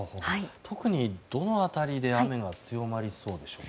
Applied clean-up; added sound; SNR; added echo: none; none; none; none.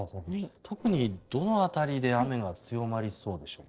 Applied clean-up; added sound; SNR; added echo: neural separator model SepFormer DNS4.